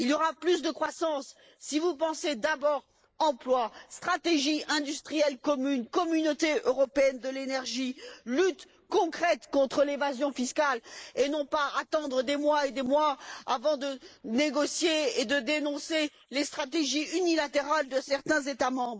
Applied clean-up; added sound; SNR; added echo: neural mask model Resemble Enhance denoiser.